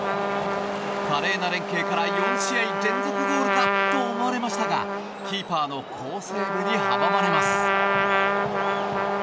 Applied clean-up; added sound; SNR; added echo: none; Trumpet; -2 dB; none.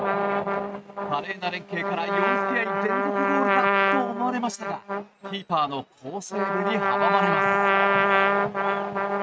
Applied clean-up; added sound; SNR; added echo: neural mask model RNNoise.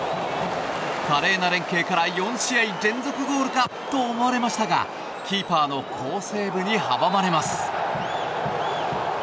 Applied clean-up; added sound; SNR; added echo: none; none; none; none.